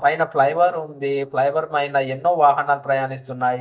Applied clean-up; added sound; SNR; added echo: neural mask model DeepFilterNet 3.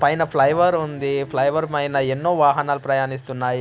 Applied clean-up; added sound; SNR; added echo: none; none; none; none.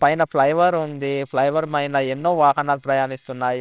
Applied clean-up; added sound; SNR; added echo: neural separator model SepFormer WHAMR!.